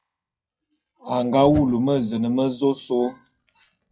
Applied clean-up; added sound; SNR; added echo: classical method WPE with log-MMSE.